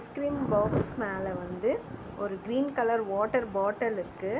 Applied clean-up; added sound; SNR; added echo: none; Thunder; 8 dB; none.